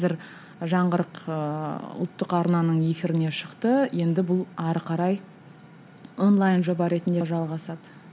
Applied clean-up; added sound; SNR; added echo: none; none; none; none.